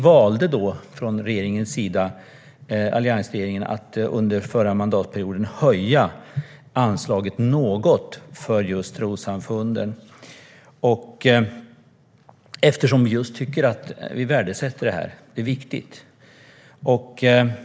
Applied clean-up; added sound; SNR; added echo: none; none; none; none.